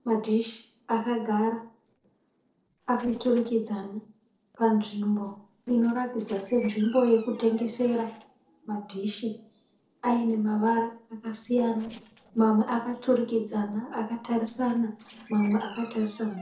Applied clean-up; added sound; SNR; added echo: neural separator model SepFormer DNS4.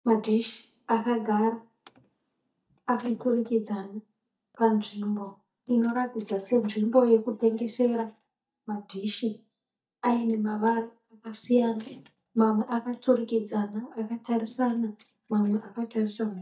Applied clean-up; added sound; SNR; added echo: neural mask model DeepFilterNet 3.